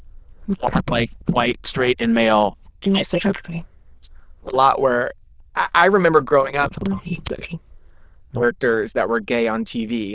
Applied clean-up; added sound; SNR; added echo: neural diffusion model UNIVERSE++.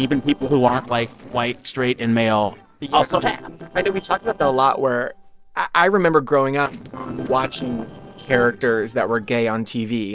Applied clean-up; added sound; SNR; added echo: neural separator model SepFormer DNS4.